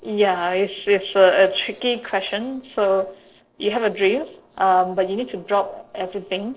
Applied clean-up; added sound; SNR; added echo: neural separator model SepFormer DNS4.